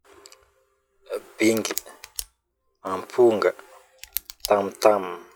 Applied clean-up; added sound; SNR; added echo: classical method log-MMSE.